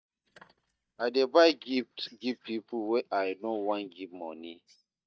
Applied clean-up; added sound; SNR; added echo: neural mask model DeepFilterNet 3.